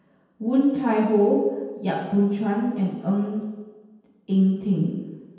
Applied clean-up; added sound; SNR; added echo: none; none; none; reverberation time 1.2 s.